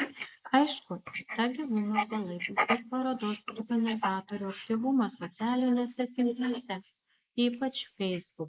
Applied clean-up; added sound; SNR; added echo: neural mask model Resemble Enhance denoiser.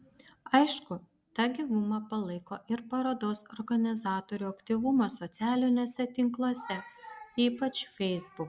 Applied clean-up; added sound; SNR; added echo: none; none; none; none.